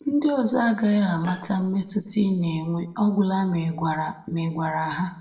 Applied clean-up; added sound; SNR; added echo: neural separator model SepFormer DNS4.